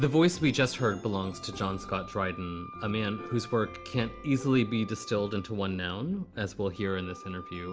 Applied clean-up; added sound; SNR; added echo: none; Wind instrument, woodwind instrument; 18 dB; none.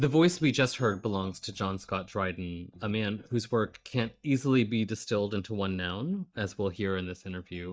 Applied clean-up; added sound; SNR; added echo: neural mask model DeepFilterNet 3.